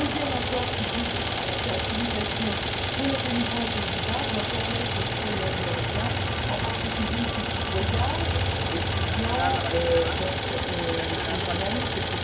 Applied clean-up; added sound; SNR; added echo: none; Idling; -5 dB; reverberation time 0.5 s.